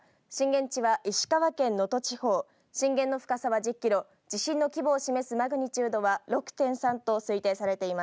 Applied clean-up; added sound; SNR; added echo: none; none; none; none.